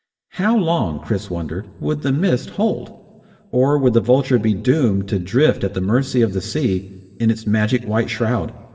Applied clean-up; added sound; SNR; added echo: none; none; none; reverberation time 1.9 s.